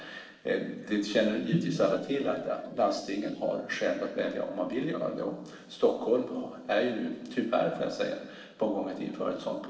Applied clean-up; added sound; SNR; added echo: neural separator model SepFormer DNS4.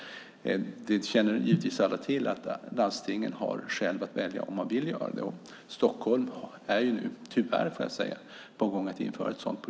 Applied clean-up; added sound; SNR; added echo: none; none; none; none.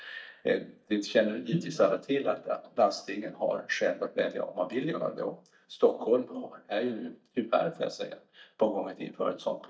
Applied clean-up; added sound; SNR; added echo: neural mask model DeepFilterNet 3.